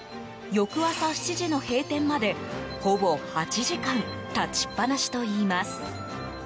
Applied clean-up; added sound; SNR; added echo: none; Vehicle horn, car horn, honking; 18 dB; none.